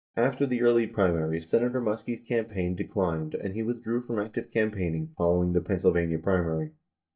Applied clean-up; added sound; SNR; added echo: neural mask model DeepFilterNet 3.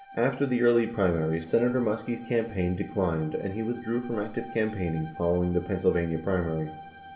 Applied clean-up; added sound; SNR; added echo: none; Bowed string instrument; 19 dB; reverberation time 2.8 s.